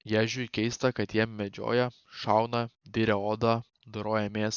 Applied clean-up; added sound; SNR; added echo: none; none; none; none.